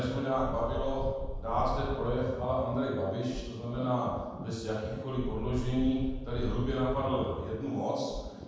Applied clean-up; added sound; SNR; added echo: none; Wind; 6 dB; reverberation time 1.2 s.